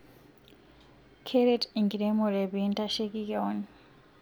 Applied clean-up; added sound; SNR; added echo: none; none; none; none.